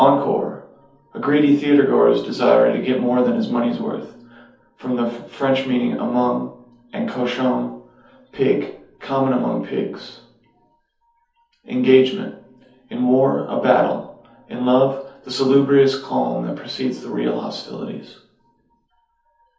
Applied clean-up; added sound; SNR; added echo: none; none; none; reverberation time 0.6 s.